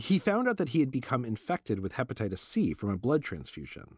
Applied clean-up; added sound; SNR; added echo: none; none; none; none.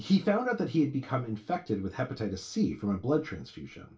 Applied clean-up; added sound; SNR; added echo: none; none; none; reverberation time 0.3 s.